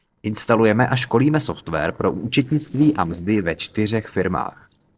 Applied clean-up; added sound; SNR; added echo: neural separator model SepFormer DNS4.